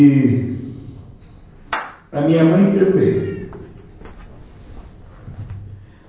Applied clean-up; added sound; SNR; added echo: none; Meow / Clapping; 18 dB; reverberation time 1.0 s.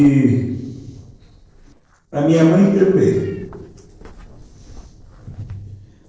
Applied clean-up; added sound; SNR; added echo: neural separator model SepFormer DNS4.